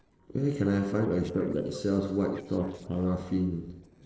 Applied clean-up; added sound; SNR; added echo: neural separator model SepFormer DNS4.